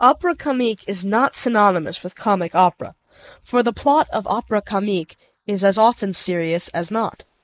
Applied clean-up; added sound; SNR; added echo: neural mask model Resemble Enhance denoiser.